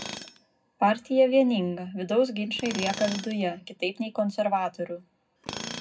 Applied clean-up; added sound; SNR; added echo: none; Tools; 14 dB; reverberation time 0.3 s.